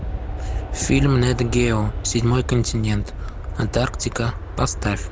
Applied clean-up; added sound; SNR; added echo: none; Aircraft; 5 dB; none.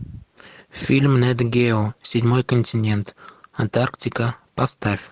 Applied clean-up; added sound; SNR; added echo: none; none; none; none.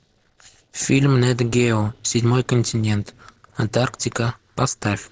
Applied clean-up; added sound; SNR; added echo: neural separator model SepFormer DNS4.